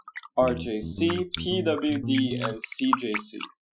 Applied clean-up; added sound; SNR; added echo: classical method Wiener filter.